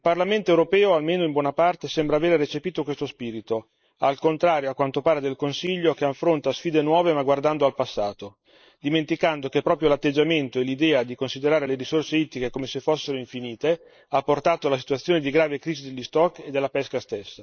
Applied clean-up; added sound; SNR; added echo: neural mask model Resemble Enhance denoiser.